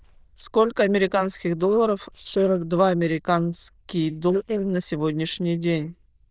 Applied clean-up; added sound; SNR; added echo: neural diffusion model UNIVERSE++.